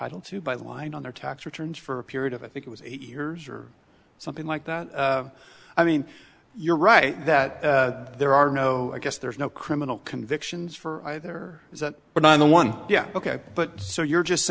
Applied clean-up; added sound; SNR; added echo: none; none; none; none.